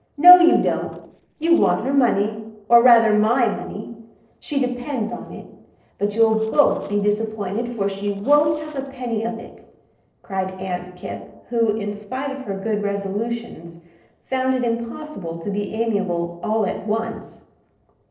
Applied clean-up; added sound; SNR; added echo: neural separator model SepFormer DNS4.